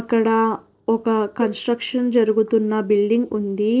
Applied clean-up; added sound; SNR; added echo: neural separator model SepFormer DNS4.